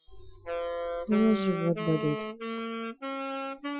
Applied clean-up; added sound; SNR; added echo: classical method Wiener filter.